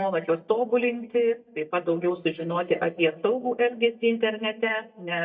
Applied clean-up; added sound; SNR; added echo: neural mask model DeepFilterNet 3.